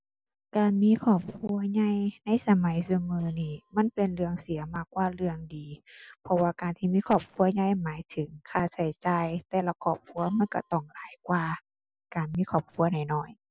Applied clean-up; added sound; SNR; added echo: neural separator model SepFormer DNS4.